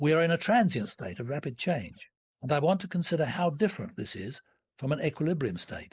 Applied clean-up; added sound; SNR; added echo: neural mask model Resemble Enhance denoiser.